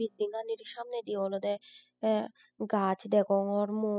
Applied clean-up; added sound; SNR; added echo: classical method spectral subtraction.